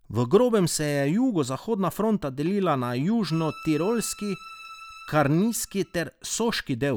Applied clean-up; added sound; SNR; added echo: none; Bowed string instrument; 19 dB; none.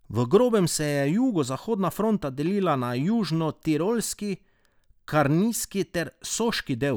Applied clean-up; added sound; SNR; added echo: none; none; none; none.